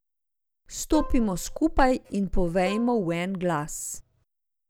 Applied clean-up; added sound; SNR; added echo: none; Plucked string instrument; 17 dB; none.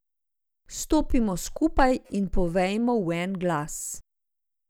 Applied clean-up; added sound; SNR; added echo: none; none; none; none.